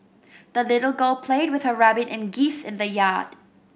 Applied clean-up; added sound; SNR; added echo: none; none; none; none.